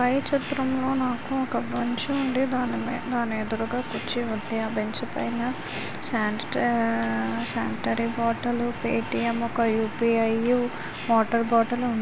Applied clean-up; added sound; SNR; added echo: none; Alarm; 12 dB; none.